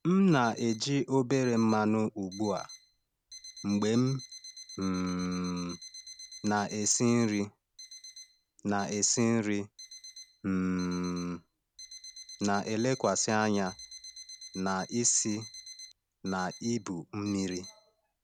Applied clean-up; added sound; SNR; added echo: none; Alarm; 18 dB; none.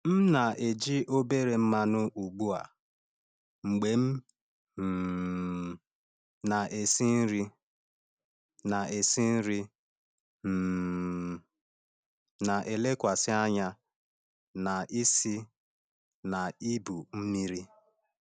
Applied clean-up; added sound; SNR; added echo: none; none; none; none.